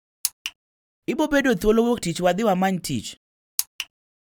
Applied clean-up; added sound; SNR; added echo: none; none; none; none.